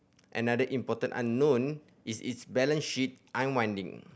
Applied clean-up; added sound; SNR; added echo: none; none; none; none.